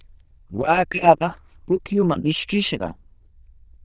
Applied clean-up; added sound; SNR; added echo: neural diffusion model UNIVERSE++.